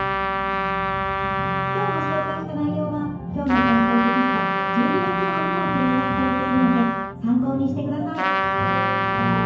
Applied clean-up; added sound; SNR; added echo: none; Trumpet; 0 dB; reverberation time 0.9 s.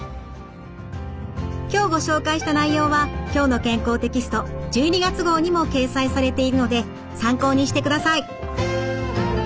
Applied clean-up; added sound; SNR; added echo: none; none; none; none.